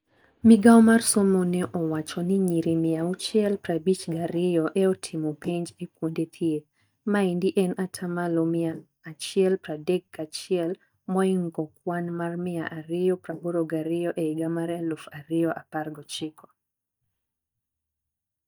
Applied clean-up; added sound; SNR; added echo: neural mask model DeepFilterNet 3.